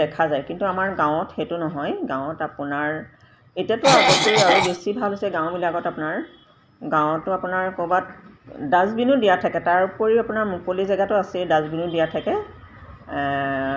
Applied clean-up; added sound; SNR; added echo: none; Cough; -4 dB; none.